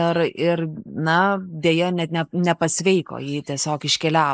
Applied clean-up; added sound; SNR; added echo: neural mask model Resemble Enhance denoiser.